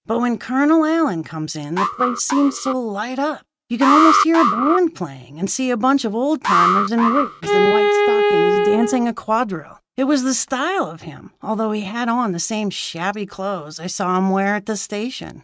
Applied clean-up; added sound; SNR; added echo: neural mask model RNNoise.